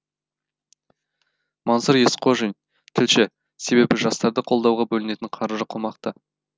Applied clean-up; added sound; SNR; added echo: none; none; none; none.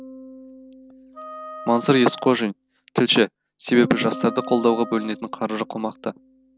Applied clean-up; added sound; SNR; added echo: none; Wind instrument, woodwind instrument + Bass guitar; 15 dB; none.